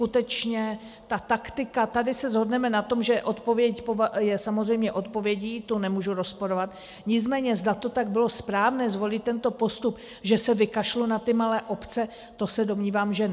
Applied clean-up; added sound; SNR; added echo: none; none; none; none.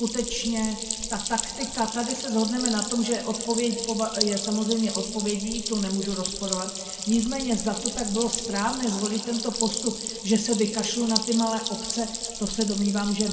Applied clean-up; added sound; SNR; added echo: none; Stream; 5 dB; reverberation time 2.1 s.